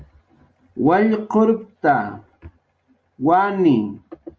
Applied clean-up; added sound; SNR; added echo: none; none; none; none.